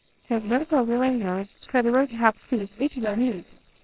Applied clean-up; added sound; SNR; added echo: neural separator model SepFormer WHAMR!.